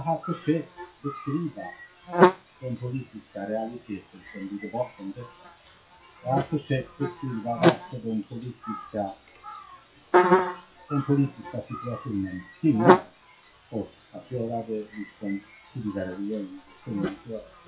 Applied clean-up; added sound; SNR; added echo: classical method WPE with log-MMSE.